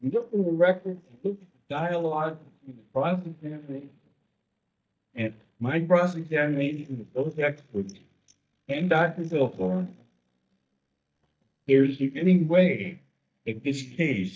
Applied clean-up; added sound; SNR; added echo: neural mask model DeepFilterNet 3.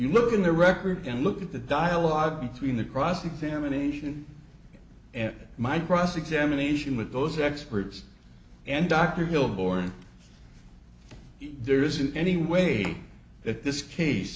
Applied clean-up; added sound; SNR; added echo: none; none; none; none.